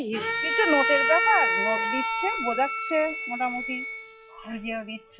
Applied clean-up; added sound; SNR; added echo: classical method log-MMSE.